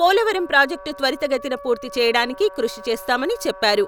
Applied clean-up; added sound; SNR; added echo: none; Wind instrument, woodwind instrument; 18 dB; none.